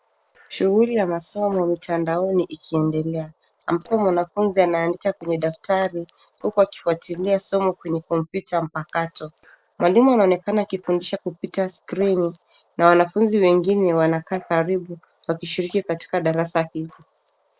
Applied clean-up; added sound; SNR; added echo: neural separator model SepFormer DNS4.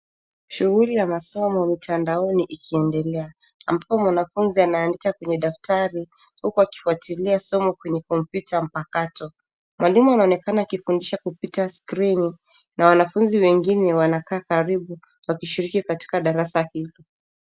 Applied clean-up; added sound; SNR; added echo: none; none; none; none.